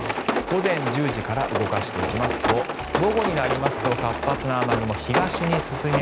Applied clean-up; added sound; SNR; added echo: none; Rain; 1 dB; none.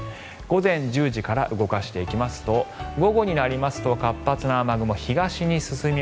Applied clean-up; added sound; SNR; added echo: none; none; none; none.